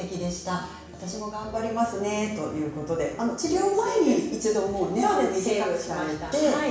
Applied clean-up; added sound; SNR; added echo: none; none; none; reverberation time 0.7 s.